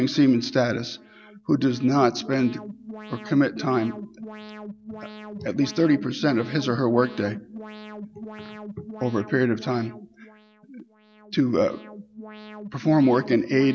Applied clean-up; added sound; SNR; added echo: none; Alarm; 16 dB; none.